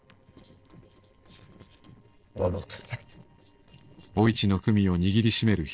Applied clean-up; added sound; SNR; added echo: neural separator model SepFormer DNS4.